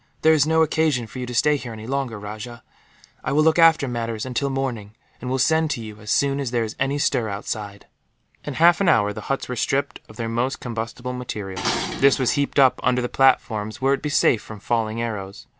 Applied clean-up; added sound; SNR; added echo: none; Dishes, pots, and pans; 10 dB; none.